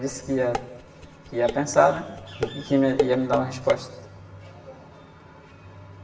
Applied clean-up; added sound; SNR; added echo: none; Dishes, pots, and pans; 7 dB; reverberation time 0.9 s.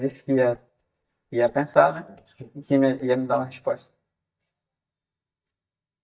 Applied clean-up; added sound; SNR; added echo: neural mask model DeepFilterNet 3.